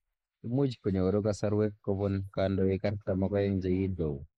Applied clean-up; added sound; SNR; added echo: neural mask model Resemble Enhance denoiser.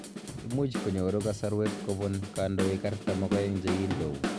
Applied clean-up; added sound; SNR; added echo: none; Drum / Drum kit; 4 dB; none.